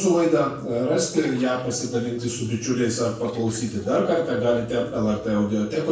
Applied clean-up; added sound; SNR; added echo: neural separator model SepFormer DNS4.